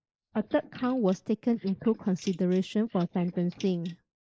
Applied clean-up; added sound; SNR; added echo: neural mask model Resemble Enhance denoiser.